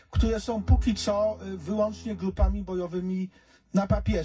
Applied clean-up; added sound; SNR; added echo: none; Bowed string instrument; 19 dB; reverberation time 0.4 s.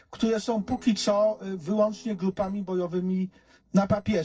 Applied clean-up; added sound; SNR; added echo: neural separator model SepFormer DNS4.